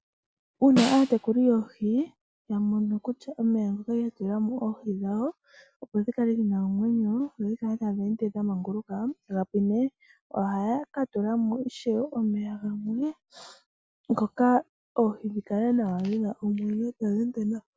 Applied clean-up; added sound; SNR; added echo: none; Snare drum; 8 dB; none.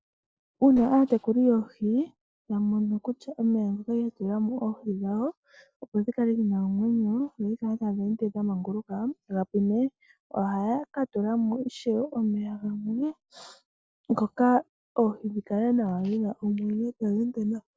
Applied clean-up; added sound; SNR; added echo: neural separator model SepFormer DNS4.